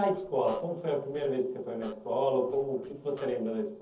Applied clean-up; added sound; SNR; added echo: neural separator model SepFormer DNS4.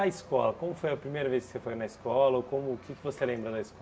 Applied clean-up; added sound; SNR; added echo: none; none; none; none.